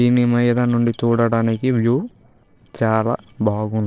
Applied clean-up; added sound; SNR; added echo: neural separator model SepFormer DNS4.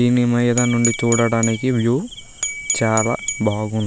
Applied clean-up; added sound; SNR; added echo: none; Glass / Bell; 8 dB; none.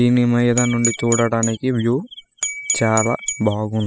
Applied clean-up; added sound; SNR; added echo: classical method spectral subtraction.